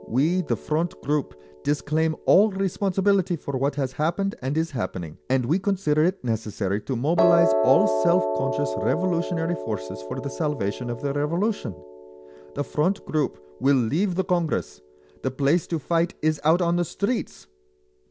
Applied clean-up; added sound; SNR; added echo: none; Piano; 7 dB; none.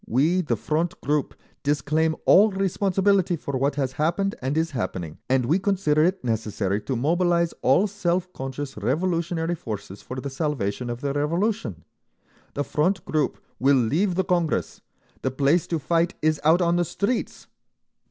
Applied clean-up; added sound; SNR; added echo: none; none; none; none.